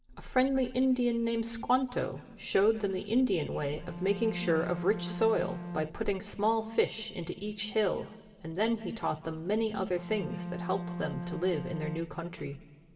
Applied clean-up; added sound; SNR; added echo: none; Bowed string instrument; 8 dB; reverberation time 2.4 s.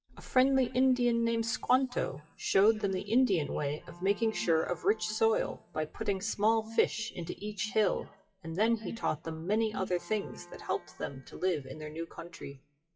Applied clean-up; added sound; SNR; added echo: classical method WPE with log-MMSE.